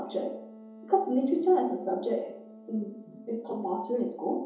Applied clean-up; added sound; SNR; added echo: none; Wind instrument, woodwind instrument; 19 dB; reverberation time 2.8 s.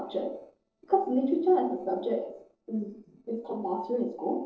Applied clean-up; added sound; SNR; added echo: neural separator model SepFormer DNS4.